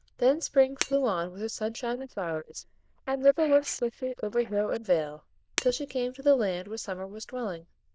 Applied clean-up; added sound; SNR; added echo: neural diffusion model UNIVERSE++.